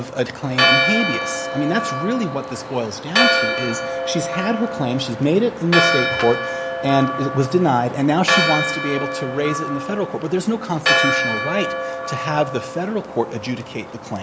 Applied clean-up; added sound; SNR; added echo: none; Church bell; 1 dB; none.